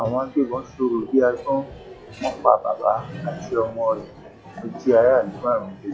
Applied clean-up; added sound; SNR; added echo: classical method log-MMSE.